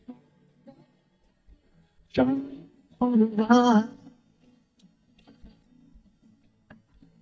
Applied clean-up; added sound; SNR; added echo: neural mask model DeepFilterNet 3.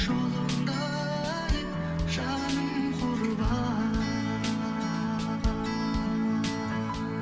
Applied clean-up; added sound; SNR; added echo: none; Drum / Drum kit; 9 dB; reverberation time 2.0 s.